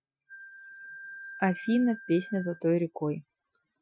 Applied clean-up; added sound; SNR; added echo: classical method Wiener filter.